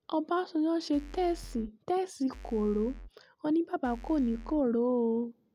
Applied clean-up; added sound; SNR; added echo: none; Bass drum / Keyboard (musical); 14 dB; none.